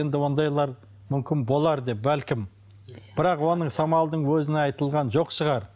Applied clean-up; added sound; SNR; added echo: none; none; none; none.